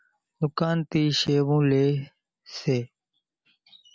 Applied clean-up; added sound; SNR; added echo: none; none; none; none.